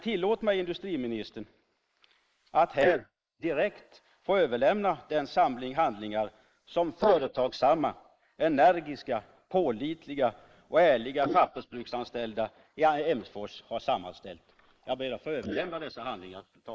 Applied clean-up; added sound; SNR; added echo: neural mask model Resemble Enhance denoiser.